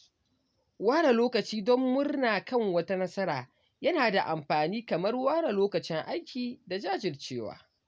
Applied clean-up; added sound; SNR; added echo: none; none; none; none.